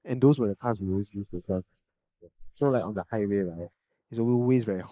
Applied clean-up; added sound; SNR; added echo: neural mask model Resemble Enhance denoiser.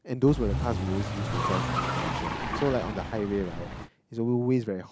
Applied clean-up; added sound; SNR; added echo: none; Car; 1 dB; none.